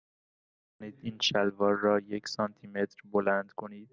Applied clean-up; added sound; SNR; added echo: none; none; none; none.